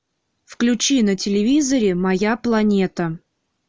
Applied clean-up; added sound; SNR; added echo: none; none; none; none.